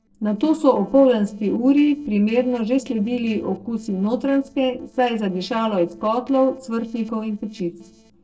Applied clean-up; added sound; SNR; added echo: neural separator model SepFormer DNS4.